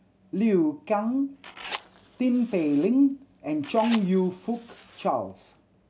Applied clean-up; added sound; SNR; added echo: none; Fire; 16 dB; none.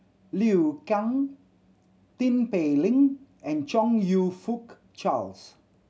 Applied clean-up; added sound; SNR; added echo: none; none; none; none.